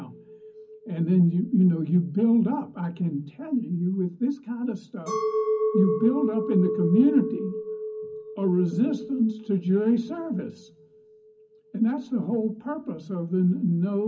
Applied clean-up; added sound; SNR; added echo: none; Chink, clink; 9 dB; reverberation time 0.4 s.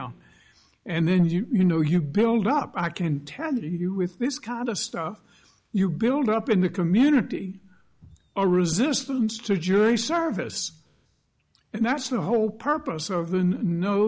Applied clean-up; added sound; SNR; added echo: none; none; none; none.